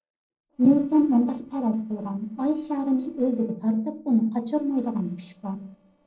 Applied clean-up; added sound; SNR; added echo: neural separator model SepFormer DNS4.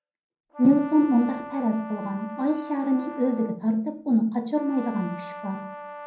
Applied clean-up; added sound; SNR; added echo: none; Brass instrument; 15 dB; reverberation time 0.6 s.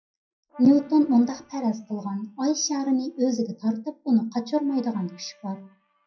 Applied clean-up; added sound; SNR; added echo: classical method WPE with log-MMSE.